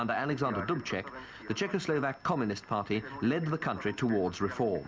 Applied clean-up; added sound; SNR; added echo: none; none; none; none.